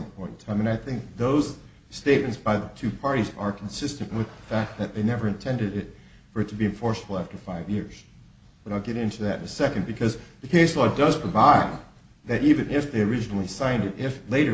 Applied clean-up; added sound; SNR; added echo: none; none; none; none.